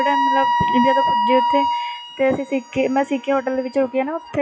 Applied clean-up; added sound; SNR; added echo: classical method log-MMSE.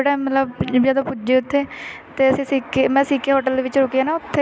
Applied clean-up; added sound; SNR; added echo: none; none; none; none.